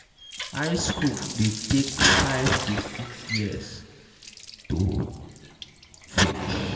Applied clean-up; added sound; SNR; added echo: none; Water tap, faucet; 11 dB; reverberation time 1.7 s.